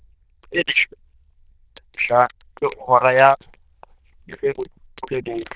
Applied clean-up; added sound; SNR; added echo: neural diffusion model UNIVERSE++.